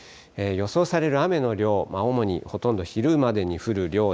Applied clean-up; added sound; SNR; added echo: none; none; none; none.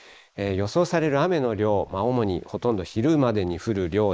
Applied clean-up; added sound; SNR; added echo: neural mask model Resemble Enhance denoiser.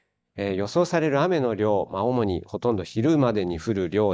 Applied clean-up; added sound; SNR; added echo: neural mask model DeepFilterNet 3.